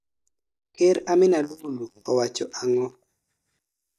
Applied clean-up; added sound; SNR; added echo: neural mask model DeepFilterNet 3.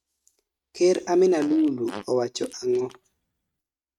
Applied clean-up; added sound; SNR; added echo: neural mask model RNNoise.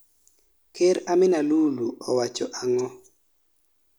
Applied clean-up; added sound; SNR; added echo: none; none; none; none.